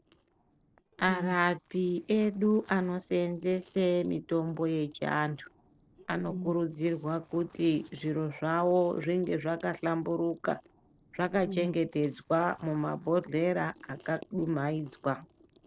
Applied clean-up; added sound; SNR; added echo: neural separator model SepFormer DNS4.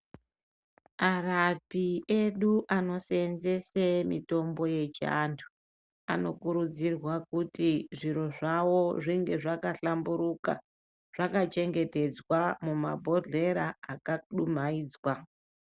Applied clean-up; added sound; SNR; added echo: none; none; none; none.